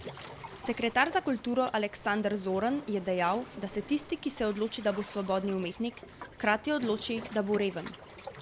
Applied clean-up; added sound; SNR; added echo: none; Waves, surf; 15 dB; none.